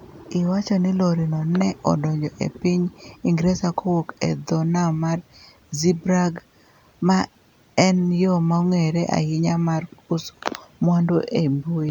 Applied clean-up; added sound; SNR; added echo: none; none; none; none.